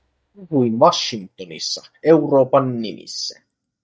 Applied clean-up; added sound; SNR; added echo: neural mask model DeepFilterNet 3.